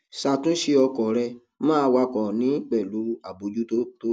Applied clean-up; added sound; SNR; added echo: none; none; none; none.